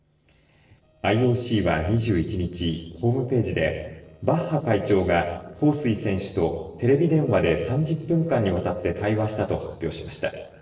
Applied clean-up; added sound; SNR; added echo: neural separator model SepFormer DNS4.